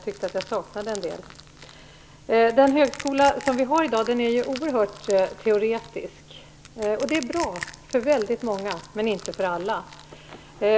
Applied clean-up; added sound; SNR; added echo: none; Crushing; 18 dB; none.